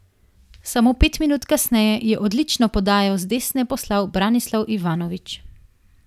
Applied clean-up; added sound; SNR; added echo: none; none; none; none.